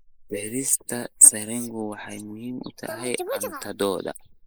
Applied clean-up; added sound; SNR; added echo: neural mask model Resemble Enhance denoiser.